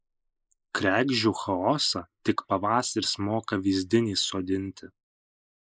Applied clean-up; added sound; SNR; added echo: neural mask model Resemble Enhance denoiser.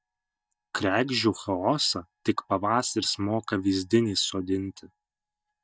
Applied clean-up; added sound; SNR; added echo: neural mask model DeepFilterNet 3.